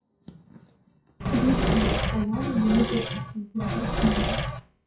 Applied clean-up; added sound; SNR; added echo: classical method WPE with log-MMSE.